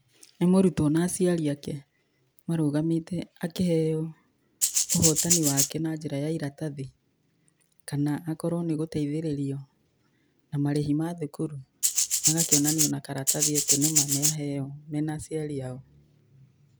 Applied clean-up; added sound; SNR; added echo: none; Rattle (instrument); -4 dB; none.